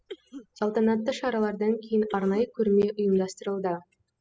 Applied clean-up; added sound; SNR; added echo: classical method spectral subtraction.